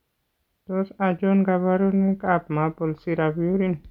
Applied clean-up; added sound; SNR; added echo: none; none; none; none.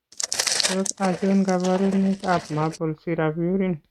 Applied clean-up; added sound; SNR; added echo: neural mask model RNNoise.